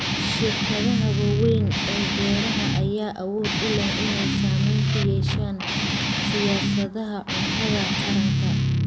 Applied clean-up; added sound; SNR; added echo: none; Guitar; -5 dB; none.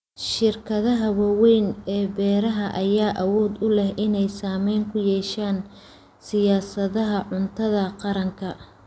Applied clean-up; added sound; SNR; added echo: none; none; none; none.